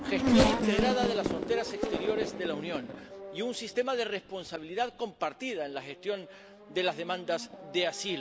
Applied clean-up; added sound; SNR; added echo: none; Race car, auto racing / Accelerating, revving, vroom; 0 dB; none.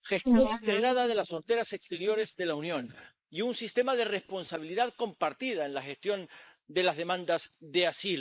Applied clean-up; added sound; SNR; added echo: neural mask model Resemble Enhance denoiser.